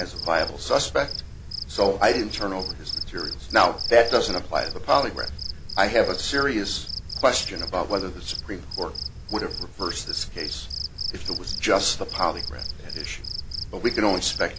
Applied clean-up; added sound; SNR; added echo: none; Cricket; 7 dB; none.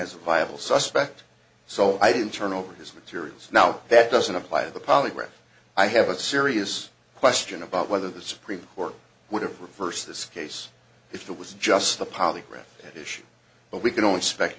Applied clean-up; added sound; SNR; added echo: none; none; none; none.